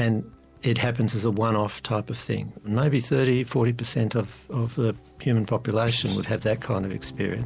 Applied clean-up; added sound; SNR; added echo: none; Thump, thud; 17 dB; none.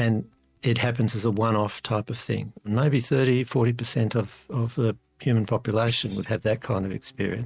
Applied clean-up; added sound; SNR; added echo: neural mask model RNNoise.